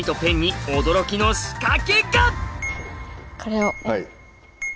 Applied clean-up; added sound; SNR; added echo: none; none; none; none.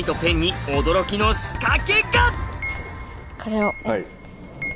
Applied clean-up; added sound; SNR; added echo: none; Sliding door; 16 dB; none.